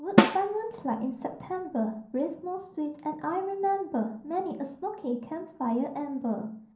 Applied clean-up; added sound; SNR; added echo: none; Snare drum; -3 dB; reverberation time 0.6 s.